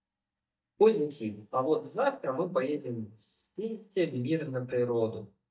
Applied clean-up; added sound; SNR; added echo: neural mask model DeepFilterNet 3.